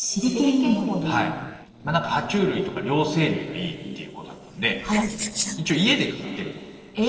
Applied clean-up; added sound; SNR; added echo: neural separator model SepFormer DNS4.